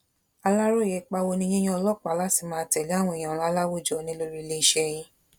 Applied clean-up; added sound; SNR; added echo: none; none; none; none.